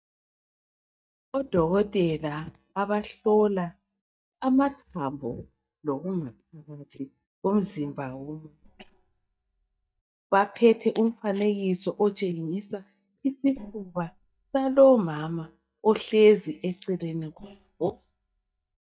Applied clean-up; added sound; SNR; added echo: neural mask model DeepFilterNet 3.